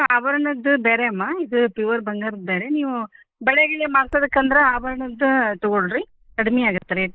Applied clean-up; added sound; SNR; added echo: neural mask model Resemble Enhance denoiser.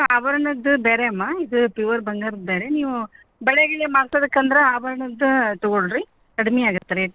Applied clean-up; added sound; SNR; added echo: neural separator model SepFormer DNS4.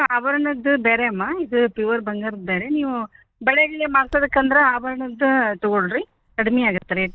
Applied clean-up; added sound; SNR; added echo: neural mask model DeepFilterNet 3.